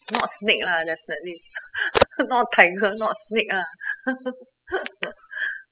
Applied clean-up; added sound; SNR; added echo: classical method spectral subtraction.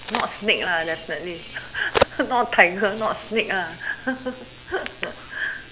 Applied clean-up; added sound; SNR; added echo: none; Crack; 8 dB; none.